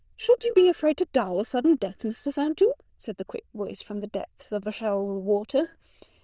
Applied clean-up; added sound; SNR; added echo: neural diffusion model UNIVERSE++.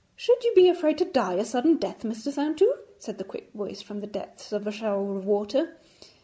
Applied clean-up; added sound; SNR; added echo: none; none; none; none.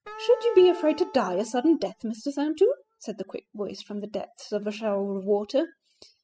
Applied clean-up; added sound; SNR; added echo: classical method spectral subtraction.